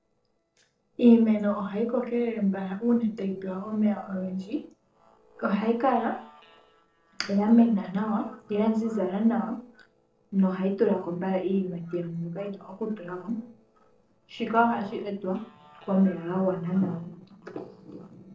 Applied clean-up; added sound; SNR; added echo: neural separator model SepFormer DNS4.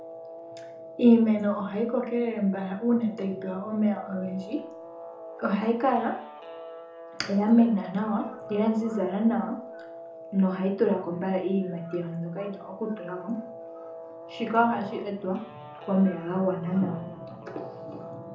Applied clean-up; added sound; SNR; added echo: none; Guitar; 15 dB; reverberation time 0.5 s.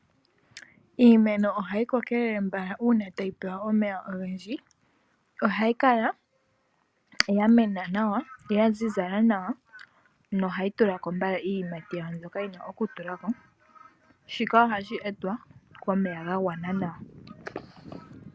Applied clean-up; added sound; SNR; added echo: none; none; none; none.